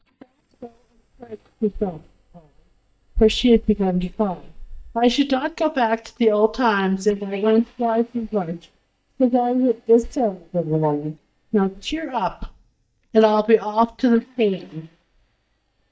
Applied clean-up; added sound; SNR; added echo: neural mask model DeepFilterNet 3.